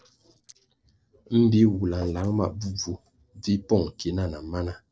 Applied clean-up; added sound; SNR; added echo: neural separator model SepFormer DNS4.